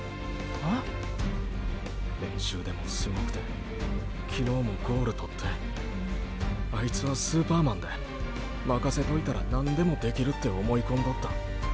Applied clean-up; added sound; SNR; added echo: none; none; none; none.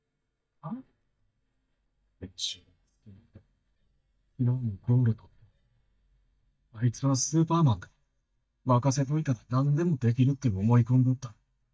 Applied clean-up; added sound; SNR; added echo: neural mask model DeepFilterNet 3.